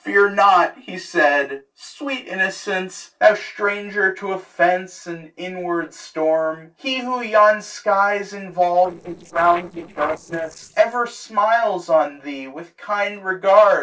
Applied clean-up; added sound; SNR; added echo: neural separator model SepFormer DNS4.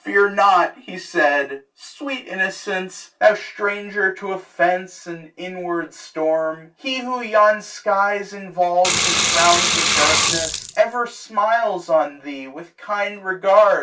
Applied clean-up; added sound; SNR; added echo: none; Sink (filling or washing) / Water; -2 dB; reverberation time 0.2 s.